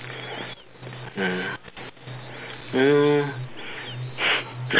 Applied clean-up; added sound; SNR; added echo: none; none; none; none.